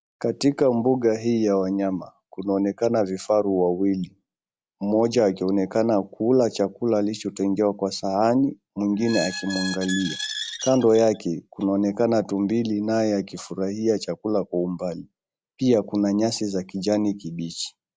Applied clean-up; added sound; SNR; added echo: none; Squeak; 10 dB; none.